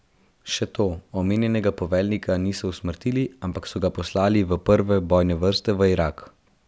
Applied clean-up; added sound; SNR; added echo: none; none; none; none.